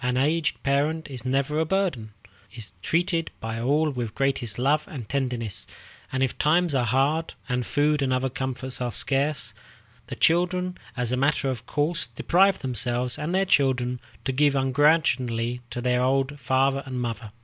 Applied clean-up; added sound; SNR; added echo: none; none; none; none.